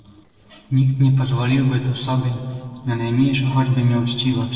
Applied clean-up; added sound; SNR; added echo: neural separator model SepFormer DNS4.